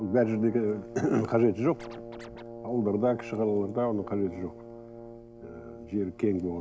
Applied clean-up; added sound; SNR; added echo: none; Scratching (performance technique) + Brass instrument; 14 dB; none.